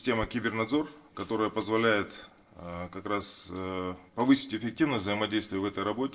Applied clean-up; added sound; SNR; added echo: neural separator model SepFormer DNS4.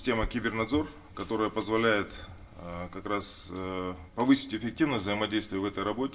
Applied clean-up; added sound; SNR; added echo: none; Chewing, mastication; 17 dB; reverberation time 0.1 s.